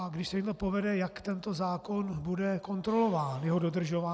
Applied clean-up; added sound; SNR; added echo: none; none; none; none.